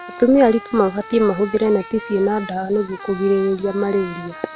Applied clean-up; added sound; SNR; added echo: none; Trumpet; 17 dB; none.